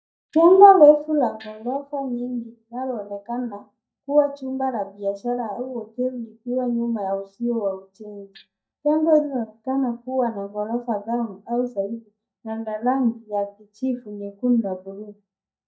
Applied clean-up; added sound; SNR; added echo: neural mask model DeepFilterNet 3.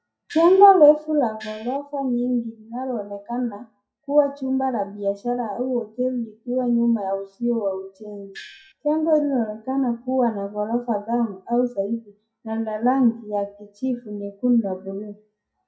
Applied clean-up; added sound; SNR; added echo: classical method WPE with log-MMSE.